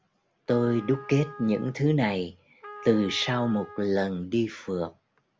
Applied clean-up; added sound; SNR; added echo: none; Trumpet; 18 dB; none.